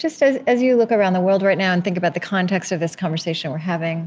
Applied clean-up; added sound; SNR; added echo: none; none; none; none.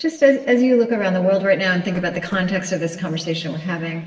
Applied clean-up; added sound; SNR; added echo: neural separator model SepFormer DNS4.